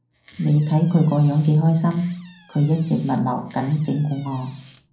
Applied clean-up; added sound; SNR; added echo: none; Door; 19 dB; reverberation time 0.6 s.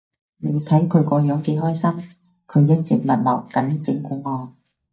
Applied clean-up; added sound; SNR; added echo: neural mask model DeepFilterNet 3.